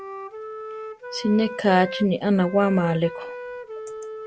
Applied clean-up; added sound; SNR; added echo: none; Wind instrument, woodwind instrument; 11 dB; none.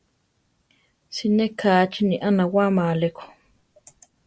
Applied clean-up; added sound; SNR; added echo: none; none; none; none.